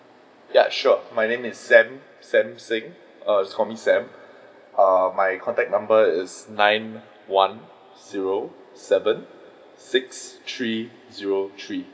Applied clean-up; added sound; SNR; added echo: none; none; none; none.